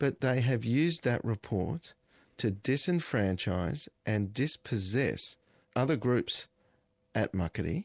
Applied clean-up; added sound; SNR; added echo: none; none; none; none.